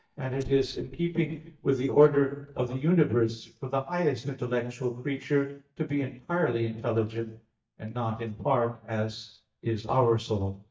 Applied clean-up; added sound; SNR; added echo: neural mask model DeepFilterNet 3.